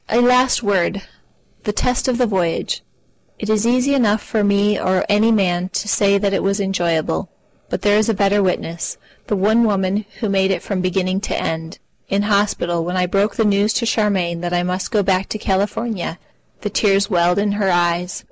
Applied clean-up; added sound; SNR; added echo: neural mask model Resemble Enhance denoiser.